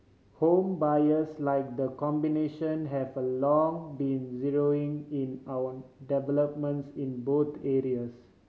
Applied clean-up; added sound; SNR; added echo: none; none; none; none.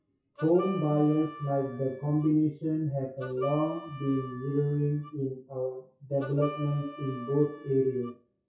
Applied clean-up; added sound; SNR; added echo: classical method WPE with log-MMSE.